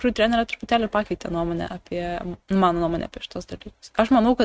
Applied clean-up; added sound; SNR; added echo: neural mask model RNNoise.